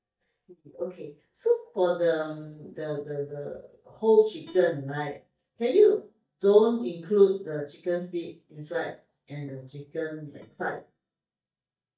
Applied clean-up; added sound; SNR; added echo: neural mask model DeepFilterNet 3.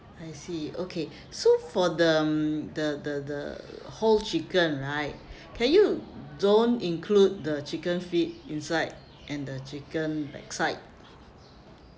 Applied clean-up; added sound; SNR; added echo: none; none; none; none.